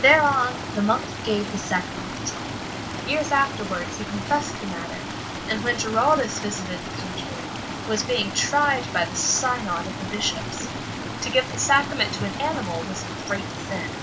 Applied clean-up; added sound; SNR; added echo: none; Stream; 6 dB; reverberation time 0.2 s.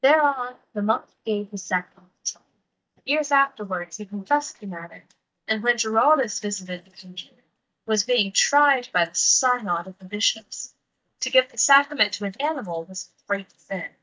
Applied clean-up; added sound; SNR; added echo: neural mask model DeepFilterNet 3.